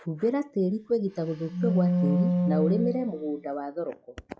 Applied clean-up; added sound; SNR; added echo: classical method log-MMSE.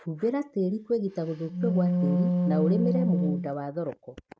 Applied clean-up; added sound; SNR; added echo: neural mask model RNNoise.